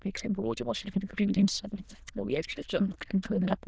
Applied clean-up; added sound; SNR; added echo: neural diffusion model UNIVERSE++.